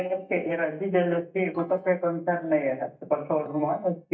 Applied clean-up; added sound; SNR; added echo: neural mask model DeepFilterNet 3.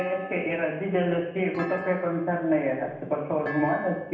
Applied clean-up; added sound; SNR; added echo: none; Thump, thud; 14 dB; reverberation time 0.8 s.